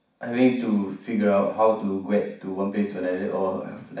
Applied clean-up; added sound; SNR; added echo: none; none; none; reverberation time 0.6 s.